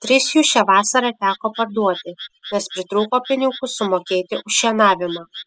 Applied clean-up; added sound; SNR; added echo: classical method spectral subtraction.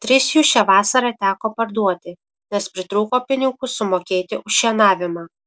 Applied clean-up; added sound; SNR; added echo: none; none; none; none.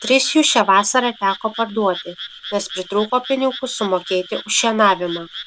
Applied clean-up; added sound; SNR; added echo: none; Frog; 15 dB; none.